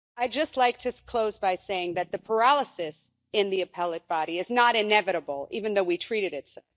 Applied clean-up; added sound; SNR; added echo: neural mask model DeepFilterNet 3.